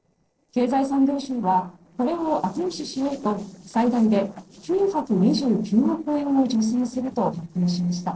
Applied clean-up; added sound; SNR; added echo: neural separator model SepFormer DNS4.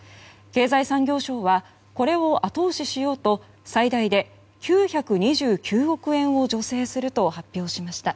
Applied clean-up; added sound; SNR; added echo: none; none; none; none.